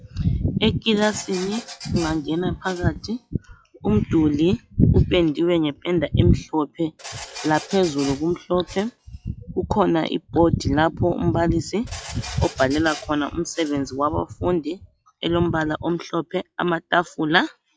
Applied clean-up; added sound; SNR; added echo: classical method log-MMSE.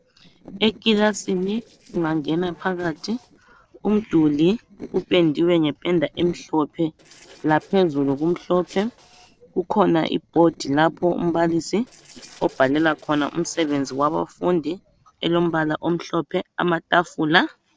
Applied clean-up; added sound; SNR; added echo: neural separator model SepFormer DNS4.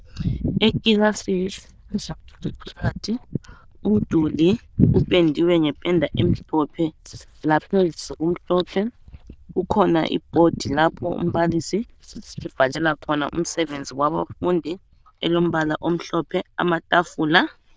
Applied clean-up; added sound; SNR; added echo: neural diffusion model UNIVERSE++.